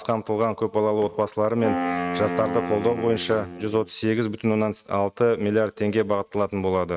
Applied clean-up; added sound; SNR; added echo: neural mask model RNNoise.